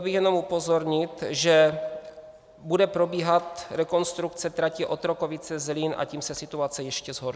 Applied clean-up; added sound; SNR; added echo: none; none; none; none.